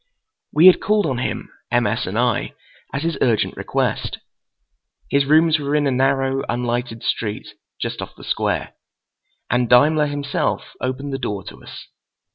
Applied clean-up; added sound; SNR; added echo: none; none; none; none.